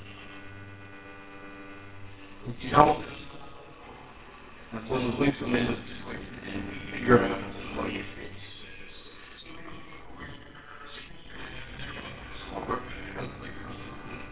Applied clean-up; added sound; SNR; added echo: neural separator model SepFormer WHAMR!.